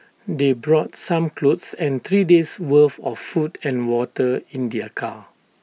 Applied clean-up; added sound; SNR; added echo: none; none; none; none.